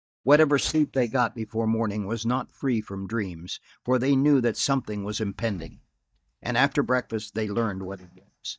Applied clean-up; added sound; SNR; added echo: neural mask model DeepFilterNet 3.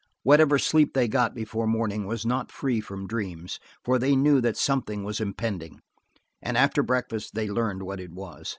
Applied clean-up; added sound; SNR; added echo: none; none; none; none.